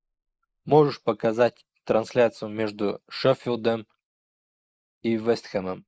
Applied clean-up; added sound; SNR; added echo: neural mask model Resemble Enhance denoiser.